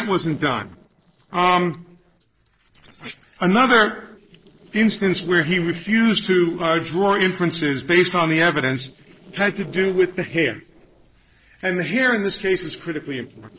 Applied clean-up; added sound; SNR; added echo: neural separator model SepFormer DNS4.